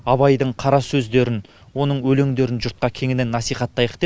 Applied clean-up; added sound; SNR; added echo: none; none; none; none.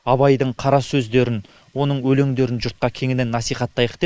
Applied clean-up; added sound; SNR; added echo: neural mask model Resemble Enhance denoiser.